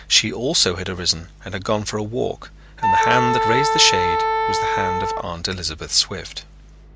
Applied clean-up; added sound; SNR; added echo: none; Wind instrument, woodwind instrument; -2 dB; none.